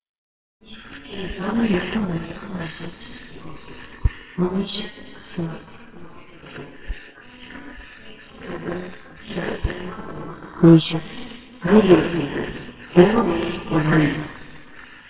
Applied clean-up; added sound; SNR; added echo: neural separator model SepFormer WHAMR!.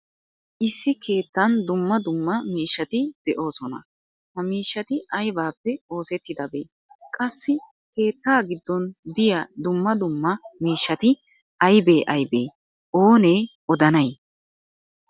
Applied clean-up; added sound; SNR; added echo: none; none; none; none.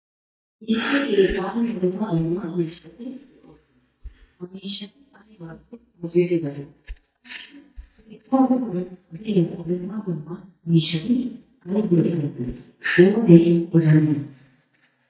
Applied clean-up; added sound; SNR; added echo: neural mask model DeepFilterNet 3.